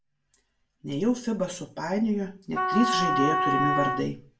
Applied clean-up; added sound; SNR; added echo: none; Wind instrument, woodwind instrument; -2 dB; reverberation time 0.2 s.